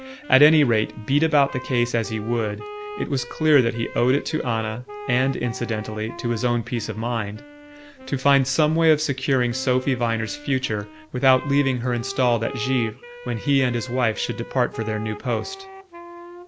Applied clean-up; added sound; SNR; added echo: none; Wind instrument, woodwind instrument; 16 dB; none.